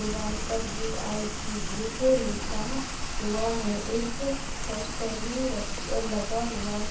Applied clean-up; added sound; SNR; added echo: none; Rain; 0 dB; reverberation time 0.6 s.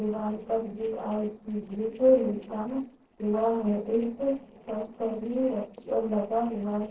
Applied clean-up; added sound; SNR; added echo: neural separator model SepFormer DNS4.